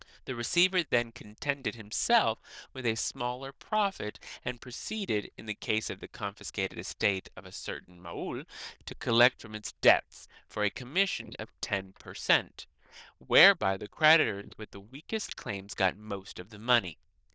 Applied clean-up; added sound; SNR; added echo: neural diffusion model UNIVERSE++.